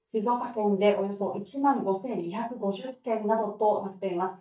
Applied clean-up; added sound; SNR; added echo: neural mask model DeepFilterNet 3.